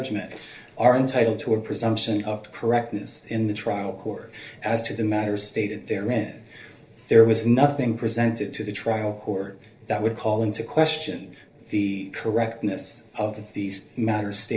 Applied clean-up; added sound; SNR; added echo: neural separator model SepFormer DNS4.